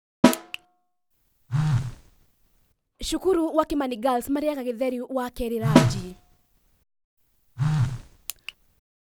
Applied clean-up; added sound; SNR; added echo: none; Telephone + Snare drum; -4 dB; none.